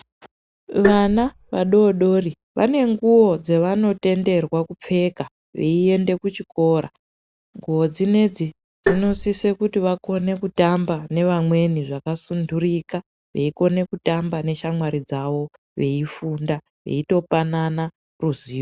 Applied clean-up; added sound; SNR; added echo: none; Tap; 3 dB; none.